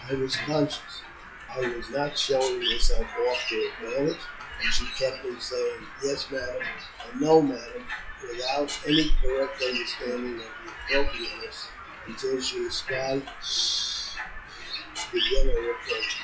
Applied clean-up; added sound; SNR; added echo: classical method WPE with log-MMSE.